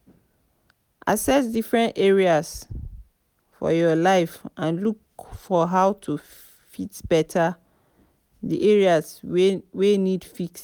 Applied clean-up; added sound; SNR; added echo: none; none; none; none.